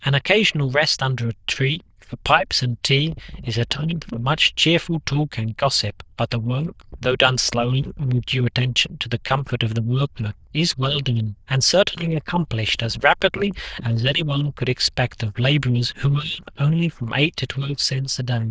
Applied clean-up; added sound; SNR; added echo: neural diffusion model UNIVERSE++.